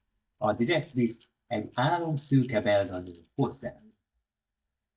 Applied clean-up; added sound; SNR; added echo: neural mask model DeepFilterNet 3.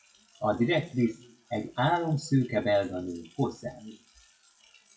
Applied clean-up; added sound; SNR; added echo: classical method WPE with log-MMSE.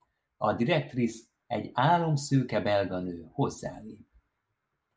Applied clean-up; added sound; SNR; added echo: none; none; none; none.